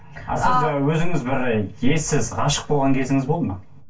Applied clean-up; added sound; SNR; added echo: none; none; none; reverberation time 0.2 s.